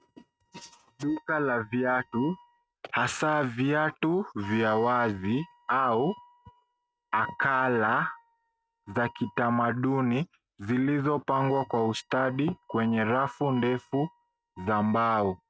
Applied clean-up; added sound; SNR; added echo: neural mask model RNNoise.